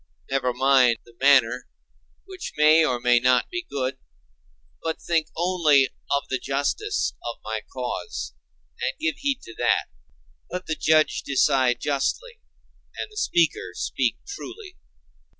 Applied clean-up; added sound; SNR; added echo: none; none; none; none.